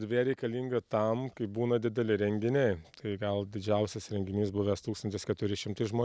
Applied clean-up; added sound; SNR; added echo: none; none; none; none.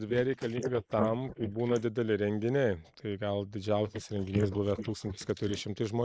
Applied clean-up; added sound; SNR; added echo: neural mask model Resemble Enhance denoiser.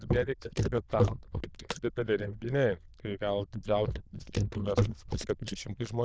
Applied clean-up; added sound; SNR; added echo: neural diffusion model UNIVERSE++.